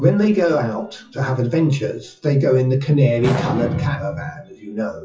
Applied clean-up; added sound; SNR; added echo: classical method WPE with log-MMSE.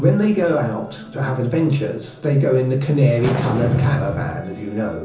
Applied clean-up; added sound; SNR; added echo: none; Fireworks; 2 dB; reverberation time 0.7 s.